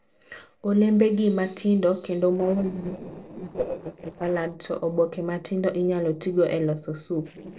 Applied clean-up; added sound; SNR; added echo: neural separator model SepFormer DNS4.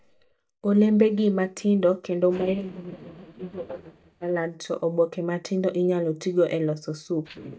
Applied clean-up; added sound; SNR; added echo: neural mask model DeepFilterNet 3.